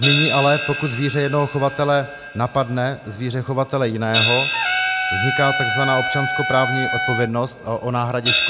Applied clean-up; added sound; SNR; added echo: none; Trumpet + Crash cymbal; 2 dB; none.